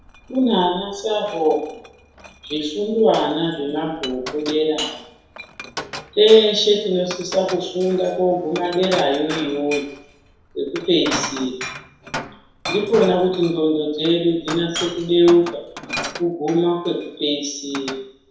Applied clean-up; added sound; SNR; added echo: none; Glass; 13 dB; reverberation time 0.7 s.